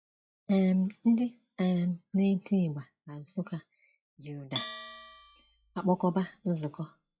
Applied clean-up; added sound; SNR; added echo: classical method log-MMSE.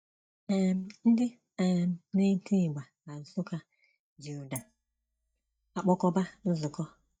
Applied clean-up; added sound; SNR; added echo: neural mask model DeepFilterNet 3.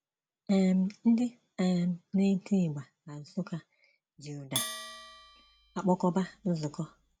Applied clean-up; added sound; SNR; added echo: none; Bell; 12 dB; none.